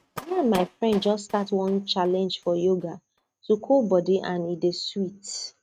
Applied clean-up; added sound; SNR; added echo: neural mask model RNNoise.